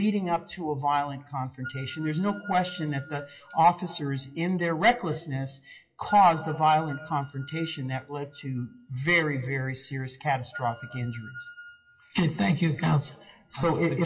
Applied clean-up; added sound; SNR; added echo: classical method WPE with log-MMSE.